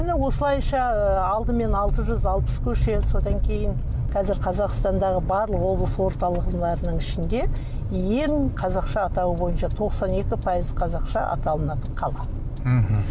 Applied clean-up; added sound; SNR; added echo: none; none; none; none.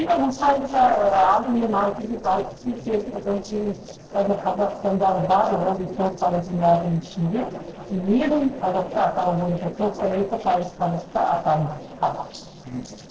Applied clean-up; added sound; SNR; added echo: neural separator model SepFormer DNS4.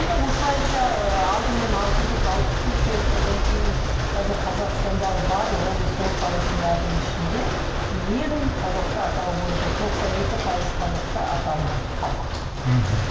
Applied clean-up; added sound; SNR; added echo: none; Rain; 6 dB; reverberation time 1.4 s.